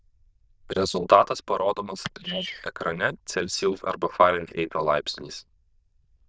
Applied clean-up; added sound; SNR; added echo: neural diffusion model UNIVERSE++.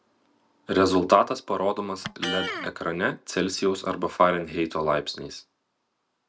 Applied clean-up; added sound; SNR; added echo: none; Electric guitar; 11 dB; none.